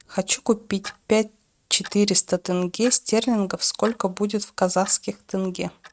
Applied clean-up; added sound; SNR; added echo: neural mask model RNNoise.